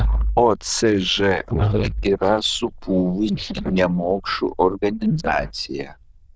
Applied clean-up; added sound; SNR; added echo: neural diffusion model UNIVERSE++.